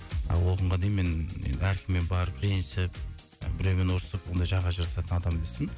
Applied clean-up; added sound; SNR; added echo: none; none; none; none.